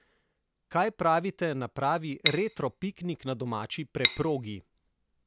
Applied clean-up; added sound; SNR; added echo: none; Cutlery, silverware / Dishes, pots, and pans; -3 dB; none.